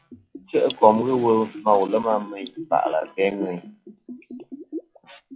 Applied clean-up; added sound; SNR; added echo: classical method log-MMSE.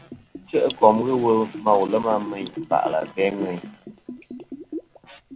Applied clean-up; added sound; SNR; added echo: none; Bathtub (filling or washing) / Gurgling; 13 dB; none.